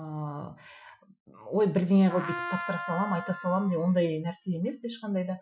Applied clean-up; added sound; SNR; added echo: classical method Wiener filter.